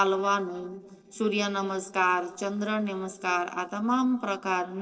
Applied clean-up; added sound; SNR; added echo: neural separator model SepFormer DNS4.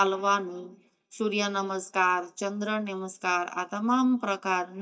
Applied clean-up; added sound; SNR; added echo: neural mask model DeepFilterNet 3.